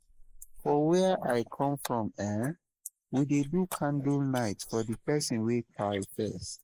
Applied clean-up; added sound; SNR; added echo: neural mask model Resemble Enhance denoiser.